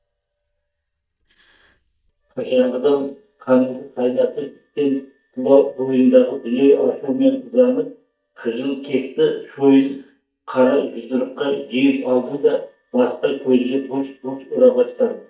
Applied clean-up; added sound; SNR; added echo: neural mask model DeepFilterNet 3.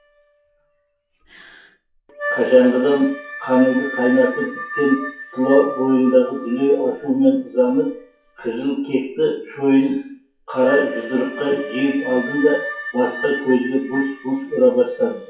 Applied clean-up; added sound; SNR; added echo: classical method WPE with log-MMSE.